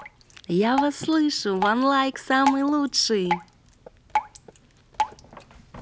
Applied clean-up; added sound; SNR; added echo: none; Drip; 7 dB; none.